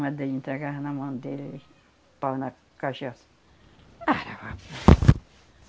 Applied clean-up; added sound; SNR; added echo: none; none; none; none.